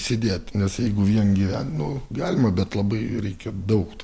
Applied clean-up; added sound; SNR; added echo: none; none; none; none.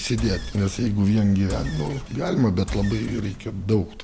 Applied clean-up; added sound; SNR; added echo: none; Engine; 11 dB; none.